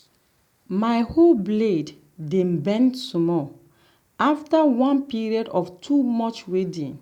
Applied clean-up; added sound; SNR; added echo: none; none; none; none.